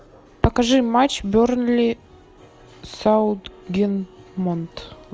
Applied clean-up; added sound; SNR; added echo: none; none; none; none.